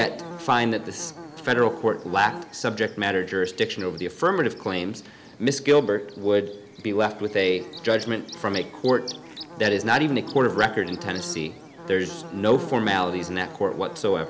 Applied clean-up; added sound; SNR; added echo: none; Buzz / Bird; 16 dB; none.